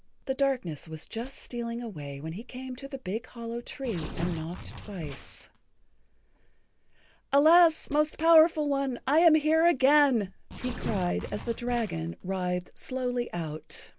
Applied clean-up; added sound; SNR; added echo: none; Tearing; 15 dB; none.